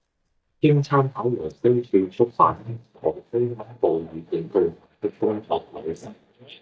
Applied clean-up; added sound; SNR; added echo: neural mask model DeepFilterNet 3.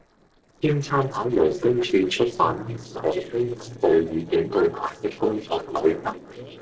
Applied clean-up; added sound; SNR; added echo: neural separator model SepFormer DNS4.